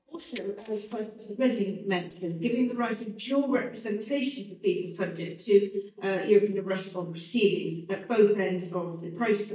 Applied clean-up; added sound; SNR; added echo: neural mask model DeepFilterNet 3.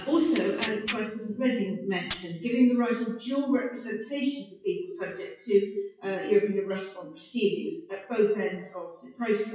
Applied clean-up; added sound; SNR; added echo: classical method WPE with log-MMSE.